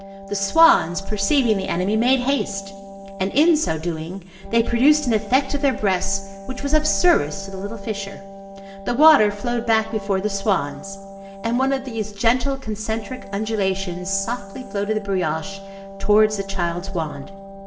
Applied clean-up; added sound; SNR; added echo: none; Wind instrument, woodwind instrument; 15 dB; reverberation time 1.0 s.